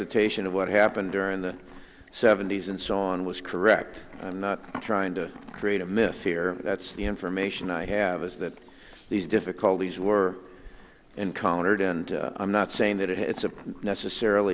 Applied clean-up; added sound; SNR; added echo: none; Livestock, farm animals, working animals; 19 dB; none.